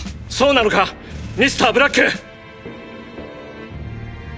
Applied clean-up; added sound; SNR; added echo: none; none; none; none.